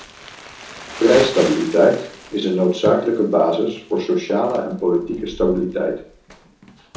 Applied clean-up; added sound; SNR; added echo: none; Crumpling, crinkling; 16 dB; reverberation time 1.0 s.